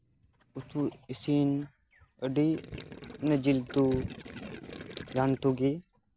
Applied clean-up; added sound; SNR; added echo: none; Gurgling; 14 dB; none.